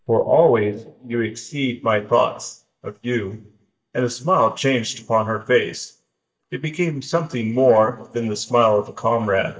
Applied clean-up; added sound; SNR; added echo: neural mask model DeepFilterNet 3.